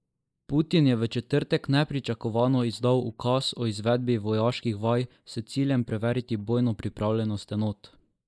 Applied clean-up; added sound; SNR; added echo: neural mask model Resemble Enhance denoiser.